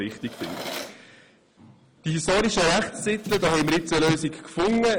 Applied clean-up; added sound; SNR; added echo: none; Drawer open or close; 14 dB; none.